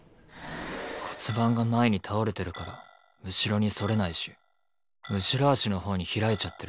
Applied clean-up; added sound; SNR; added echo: none; none; none; none.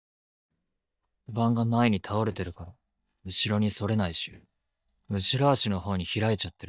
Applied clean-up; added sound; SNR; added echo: neural mask model DeepFilterNet 3.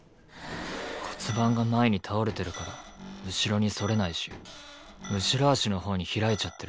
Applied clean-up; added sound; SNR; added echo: none; Cupboard open or close / Door; 17 dB; none.